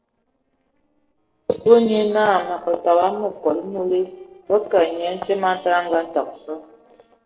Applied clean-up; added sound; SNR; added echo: neural separator model SepFormer DNS4.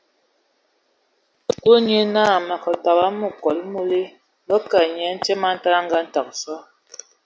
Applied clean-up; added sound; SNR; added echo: none; none; none; none.